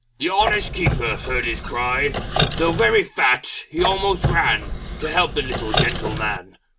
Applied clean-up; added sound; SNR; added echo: none; Squeak; 2 dB; none.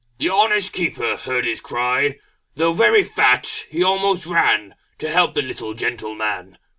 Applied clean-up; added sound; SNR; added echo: none; none; none; none.